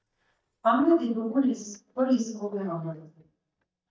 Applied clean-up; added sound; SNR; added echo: neural mask model DeepFilterNet 3.